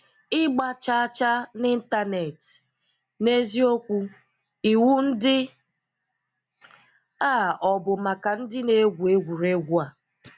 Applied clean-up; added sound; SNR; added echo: none; none; none; none.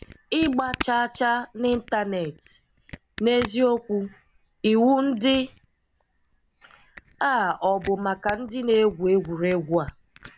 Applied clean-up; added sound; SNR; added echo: none; Camera; 17 dB; none.